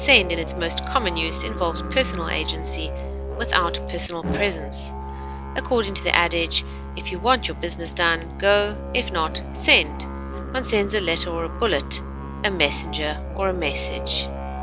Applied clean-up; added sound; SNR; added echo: none; Musical instrument; 6 dB; none.